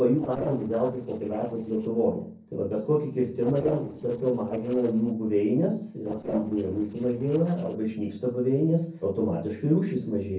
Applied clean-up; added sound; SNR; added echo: neural separator model SepFormer DNS4.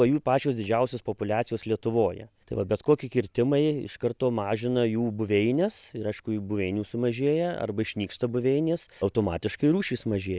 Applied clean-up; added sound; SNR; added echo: none; none; none; none.